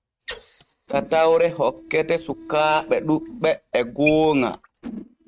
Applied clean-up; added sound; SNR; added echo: neural mask model RNNoise.